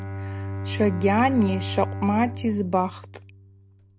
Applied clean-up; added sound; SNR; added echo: none; Bowed string instrument; 7 dB; none.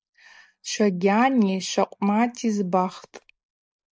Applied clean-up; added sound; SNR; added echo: neural mask model Resemble Enhance denoiser.